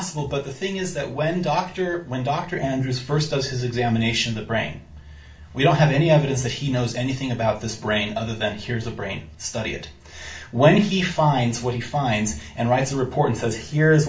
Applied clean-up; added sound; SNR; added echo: none; none; none; reverberation time 0.3 s.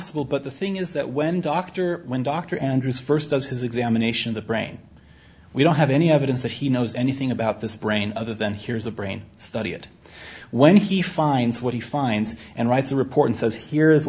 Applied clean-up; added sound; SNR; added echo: none; none; none; none.